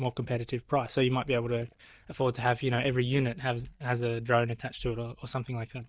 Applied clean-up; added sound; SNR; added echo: neural mask model DeepFilterNet 3.